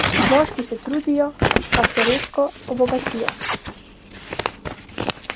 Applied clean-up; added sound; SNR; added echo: none; Crumpling, crinkling / Tearing; 1 dB; none.